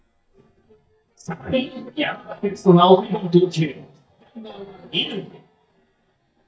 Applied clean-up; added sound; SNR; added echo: neural mask model DeepFilterNet 3.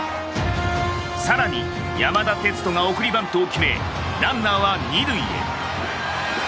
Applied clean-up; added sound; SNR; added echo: none; none; none; none.